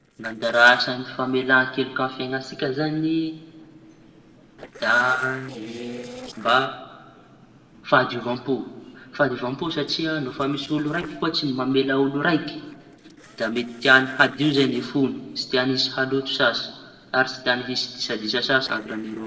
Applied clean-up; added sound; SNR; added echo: neural separator model SepFormer DNS4.